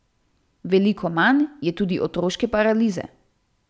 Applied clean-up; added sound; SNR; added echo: none; none; none; none.